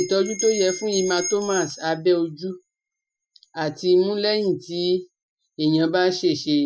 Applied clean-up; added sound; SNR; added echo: classical method Wiener filter.